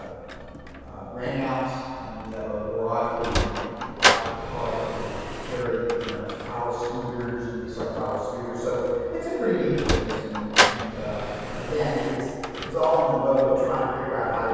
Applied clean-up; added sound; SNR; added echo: none; Sliding door; 3 dB; reverberation time 2.1 s.